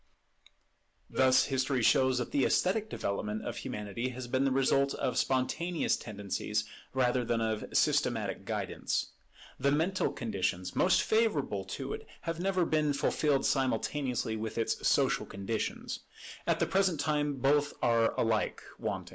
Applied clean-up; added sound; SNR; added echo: none; Wind instrument, woodwind instrument; 12 dB; none.